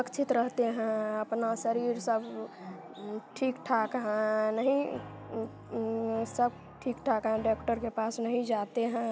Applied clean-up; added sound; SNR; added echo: none; Piano; 16 dB; none.